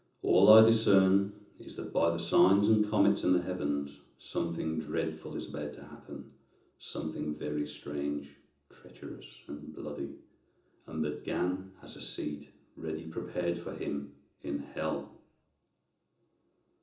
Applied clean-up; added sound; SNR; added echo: none; none; none; reverberation time 0.7 s.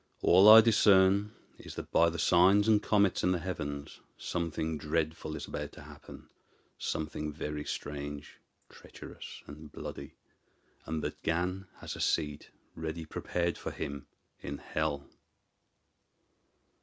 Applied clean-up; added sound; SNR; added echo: none; none; none; none.